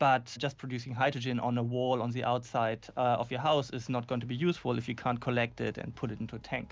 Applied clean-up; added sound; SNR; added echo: none; none; none; none.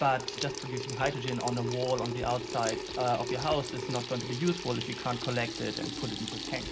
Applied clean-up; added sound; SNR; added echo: none; Sink (filling or washing) / Water tap, faucet; 5 dB; reverberation time 0.6 s.